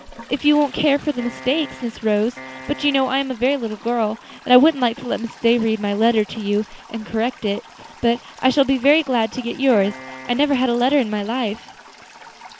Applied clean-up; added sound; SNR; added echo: none; Piano + Toilet flush; 19 dB; none.